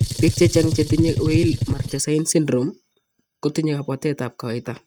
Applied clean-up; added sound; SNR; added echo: neural mask model RNNoise.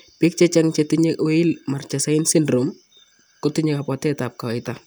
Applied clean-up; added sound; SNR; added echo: none; none; none; none.